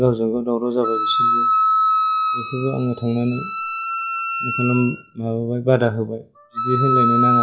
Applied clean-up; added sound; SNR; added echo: classical method log-MMSE.